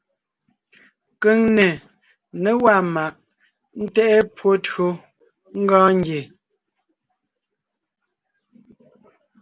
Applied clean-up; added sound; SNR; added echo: none; none; none; none.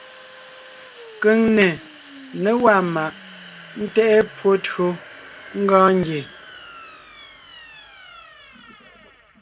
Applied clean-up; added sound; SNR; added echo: none; Domestic sounds, home sounds; 20 dB; none.